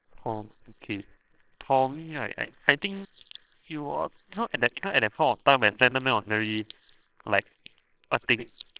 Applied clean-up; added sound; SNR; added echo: neural separator model SepFormer WHAMR!.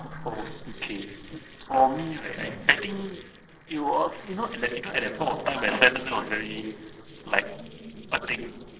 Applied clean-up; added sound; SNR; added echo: neural separator model SepFormer DNS4.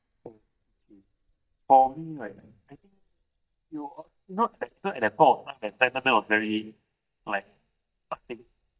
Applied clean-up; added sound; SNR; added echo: neural mask model DeepFilterNet 3.